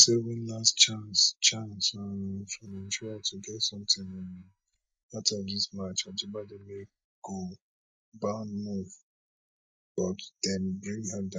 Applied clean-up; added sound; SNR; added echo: neural mask model DeepFilterNet 3.